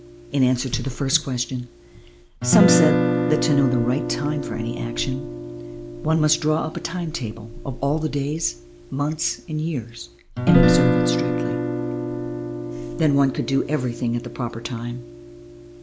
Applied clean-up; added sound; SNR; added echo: none; Guitar; 1 dB; none.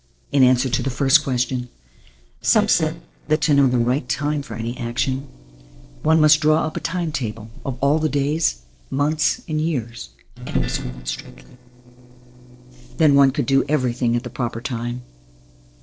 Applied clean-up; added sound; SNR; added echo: neural separator model SepFormer DNS4.